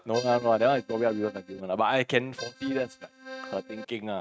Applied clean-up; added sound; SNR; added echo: neural mask model RNNoise.